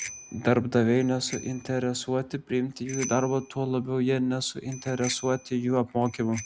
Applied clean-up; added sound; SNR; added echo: none; Bicycle bell; 17 dB; none.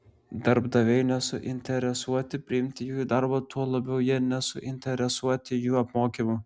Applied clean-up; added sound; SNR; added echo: none; none; none; none.